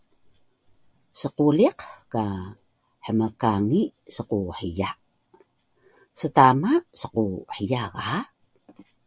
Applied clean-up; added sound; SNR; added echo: none; none; none; none.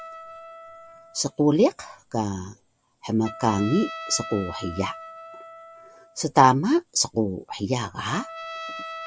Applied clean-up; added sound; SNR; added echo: none; Trumpet; 15 dB; none.